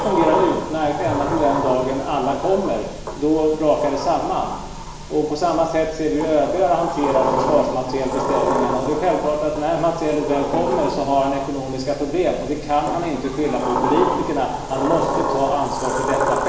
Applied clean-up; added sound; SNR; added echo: none; Sliding door; 5 dB; reverberation time 0.9 s.